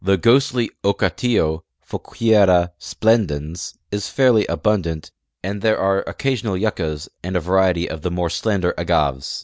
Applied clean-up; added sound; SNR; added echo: none; none; none; none.